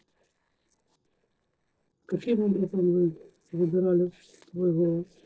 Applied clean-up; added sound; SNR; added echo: neural separator model SepFormer DNS4.